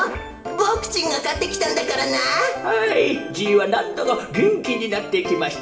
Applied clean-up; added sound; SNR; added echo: none; none; none; reverberation time 0.8 s.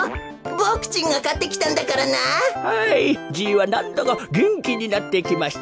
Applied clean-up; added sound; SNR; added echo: none; none; none; none.